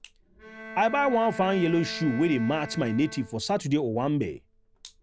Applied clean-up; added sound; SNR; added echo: none; Bowed string instrument; 16 dB; none.